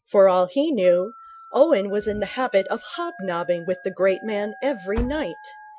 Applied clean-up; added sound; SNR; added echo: classical method Wiener filter.